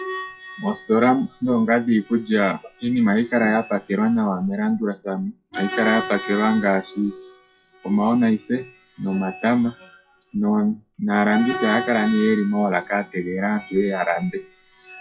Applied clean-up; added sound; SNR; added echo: classical method WPE with log-MMSE.